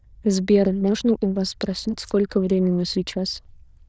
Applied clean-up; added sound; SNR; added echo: neural diffusion model UNIVERSE++.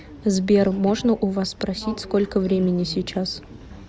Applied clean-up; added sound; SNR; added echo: none; none; none; none.